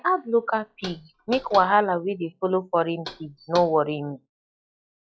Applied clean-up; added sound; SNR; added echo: classical method log-MMSE.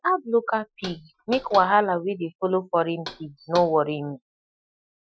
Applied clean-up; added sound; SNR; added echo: classical method Wiener filter.